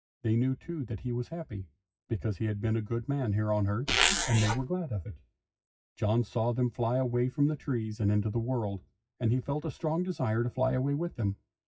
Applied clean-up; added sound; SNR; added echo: classical method WPE with log-MMSE.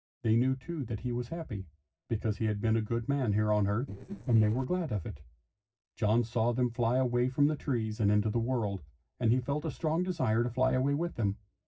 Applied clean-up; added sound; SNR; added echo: neural separator model SepFormer DNS4.